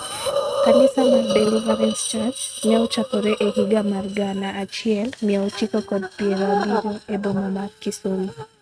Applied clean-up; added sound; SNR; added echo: neural mask model RNNoise.